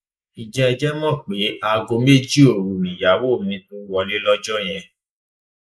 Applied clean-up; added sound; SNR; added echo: neural mask model Resemble Enhance denoiser.